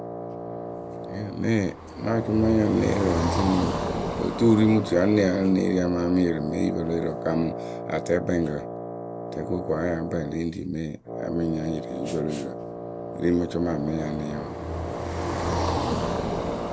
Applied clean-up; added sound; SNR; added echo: none; Car passing by + Wind instrument, woodwind instrument; 5 dB; none.